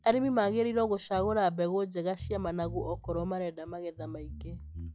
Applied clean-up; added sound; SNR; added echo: classical method log-MMSE.